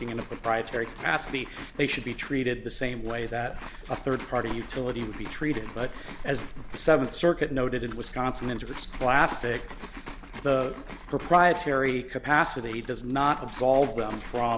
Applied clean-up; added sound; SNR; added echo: none; Liquid; 16 dB; none.